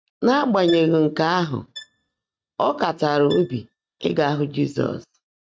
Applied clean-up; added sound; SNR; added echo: neural mask model RNNoise.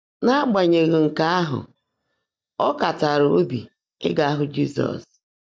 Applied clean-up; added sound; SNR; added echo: neural mask model DeepFilterNet 3.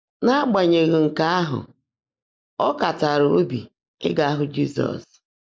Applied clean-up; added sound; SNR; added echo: neural mask model Resemble Enhance denoiser.